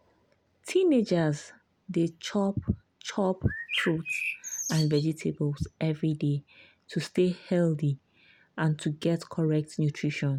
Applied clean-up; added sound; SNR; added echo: none; Bird; 5 dB; none.